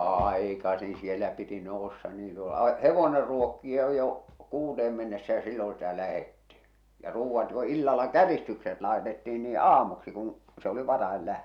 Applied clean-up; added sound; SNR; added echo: none; none; none; none.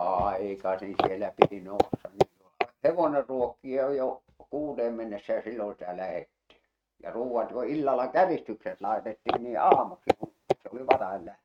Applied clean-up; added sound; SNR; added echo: neural mask model RNNoise.